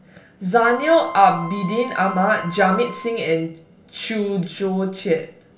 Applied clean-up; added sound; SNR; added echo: none; Wind instrument, woodwind instrument; 14 dB; reverberation time 0.2 s.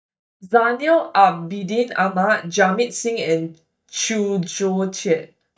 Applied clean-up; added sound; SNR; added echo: neural mask model DeepFilterNet 3.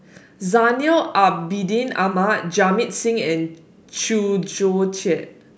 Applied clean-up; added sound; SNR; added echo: none; none; none; none.